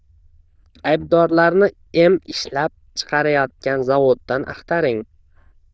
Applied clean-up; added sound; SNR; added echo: neural diffusion model UNIVERSE++.